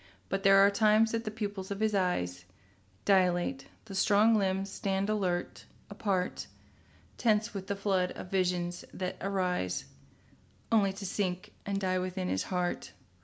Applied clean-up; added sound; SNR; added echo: none; none; none; none.